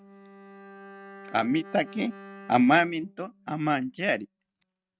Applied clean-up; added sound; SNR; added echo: neural mask model RNNoise.